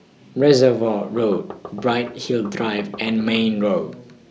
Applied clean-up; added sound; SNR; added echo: none; Knock; 17 dB; none.